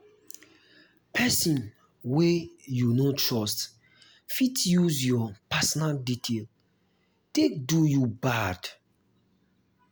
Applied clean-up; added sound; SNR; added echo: none; none; none; none.